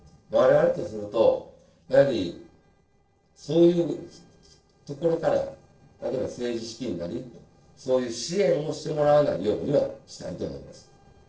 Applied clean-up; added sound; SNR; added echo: neural separator model SepFormer DNS4.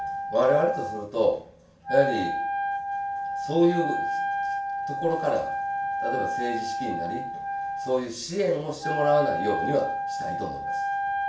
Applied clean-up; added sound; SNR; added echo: none; Wind instrument, woodwind instrument; 2 dB; reverberation time 0.4 s.